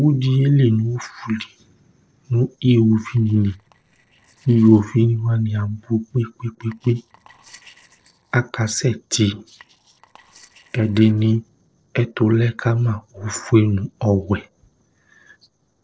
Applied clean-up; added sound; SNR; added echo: neural separator model SepFormer DNS4.